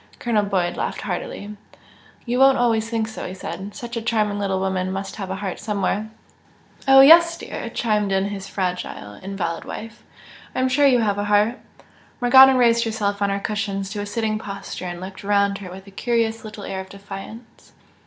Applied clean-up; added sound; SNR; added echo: none; none; none; none.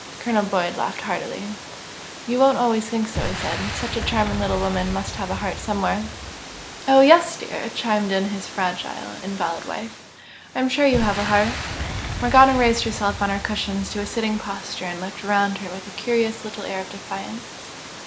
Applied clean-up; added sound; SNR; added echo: none; Boom + Water; 10 dB; none.